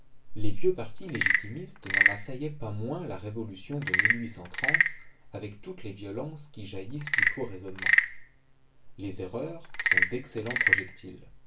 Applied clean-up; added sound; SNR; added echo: none; Wood / Percussion / Frog; -1 dB; reverberation time 0.2 s.